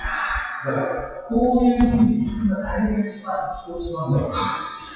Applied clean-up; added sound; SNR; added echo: classical method WPE with log-MMSE.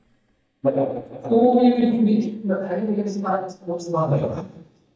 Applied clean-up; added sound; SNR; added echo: neural mask model DeepFilterNet 3.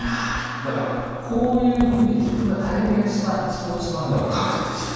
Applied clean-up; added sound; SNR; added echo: none; Zipper (clothing); 11 dB; reverberation time 2.1 s.